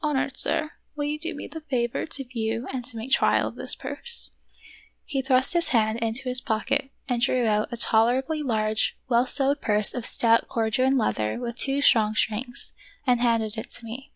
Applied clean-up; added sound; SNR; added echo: none; none; none; none.